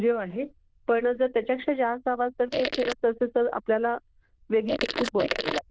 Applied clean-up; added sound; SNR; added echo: neural diffusion model UNIVERSE++.